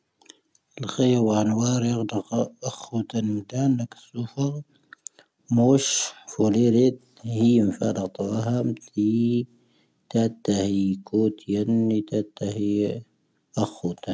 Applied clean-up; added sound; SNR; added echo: none; none; none; none.